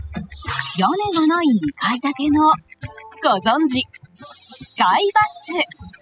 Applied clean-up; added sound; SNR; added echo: classical method spectral subtraction.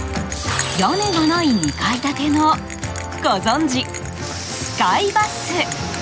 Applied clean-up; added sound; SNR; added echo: none; Shatter + Bell; 14 dB; none.